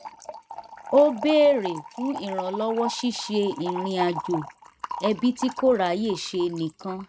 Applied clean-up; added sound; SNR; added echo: neural mask model RNNoise.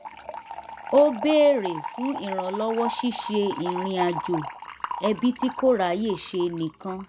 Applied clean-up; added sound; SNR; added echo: none; Fill (with liquid) / Trickle, dribble; 9 dB; none.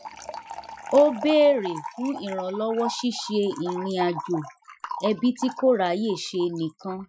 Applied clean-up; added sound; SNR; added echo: classical method Wiener filter.